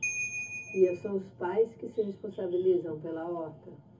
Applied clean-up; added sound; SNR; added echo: none; Ringtone / Bell; 5 dB; reverberation time 0.3 s.